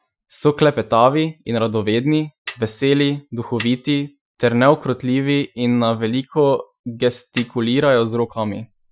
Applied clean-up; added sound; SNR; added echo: classical method Wiener filter.